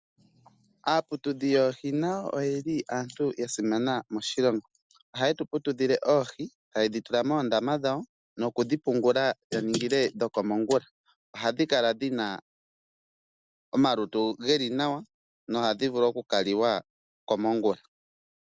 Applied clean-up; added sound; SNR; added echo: none; none; none; none.